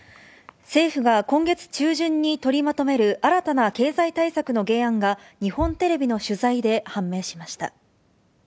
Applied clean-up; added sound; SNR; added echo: none; none; none; none.